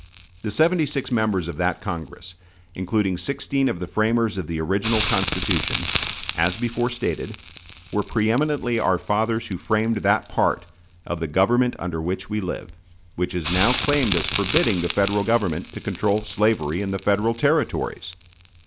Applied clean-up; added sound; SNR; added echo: none; Crackle; 10 dB; none.